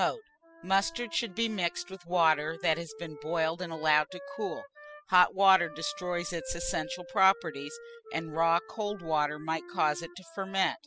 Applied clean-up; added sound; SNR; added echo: classical method spectral subtraction.